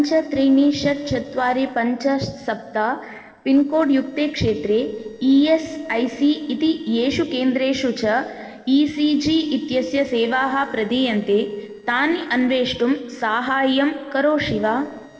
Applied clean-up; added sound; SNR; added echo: neural separator model SepFormer DNS4.